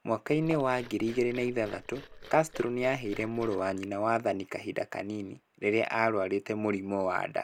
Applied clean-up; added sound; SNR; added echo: none; Liquid; 17 dB; none.